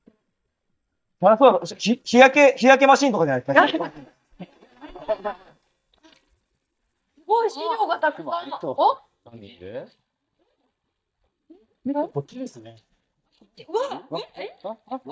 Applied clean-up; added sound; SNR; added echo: neural mask model DeepFilterNet 3.